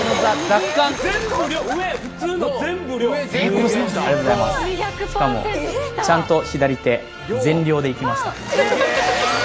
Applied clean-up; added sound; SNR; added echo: none; none; none; none.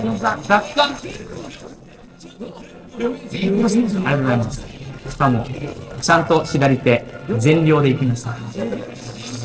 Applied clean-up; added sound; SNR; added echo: neural separator model SepFormer DNS4.